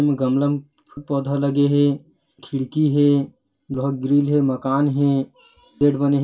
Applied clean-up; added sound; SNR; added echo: none; none; none; reverberation time 0.2 s.